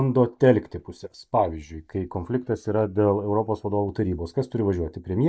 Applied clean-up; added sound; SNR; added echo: neural mask model DeepFilterNet 3.